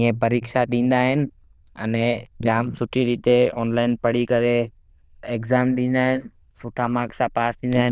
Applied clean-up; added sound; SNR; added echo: neural diffusion model UNIVERSE++.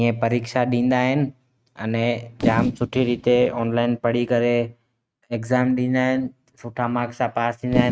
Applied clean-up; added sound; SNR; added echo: neural mask model RNNoise.